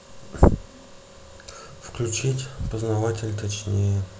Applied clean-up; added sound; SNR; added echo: none; none; none; none.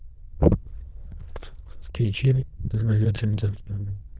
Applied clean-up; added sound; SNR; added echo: neural diffusion model UNIVERSE++.